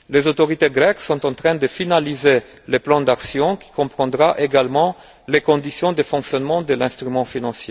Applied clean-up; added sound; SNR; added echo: none; none; none; none.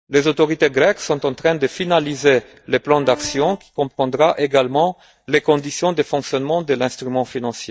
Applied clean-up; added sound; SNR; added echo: neural mask model DeepFilterNet 3.